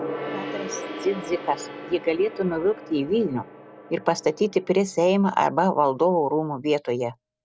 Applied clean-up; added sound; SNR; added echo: none; Gong; 13 dB; none.